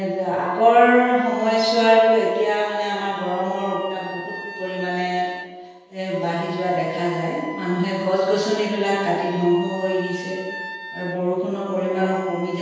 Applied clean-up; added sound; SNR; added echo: none; Wind instrument, woodwind instrument; 15 dB; reverberation time 1.2 s.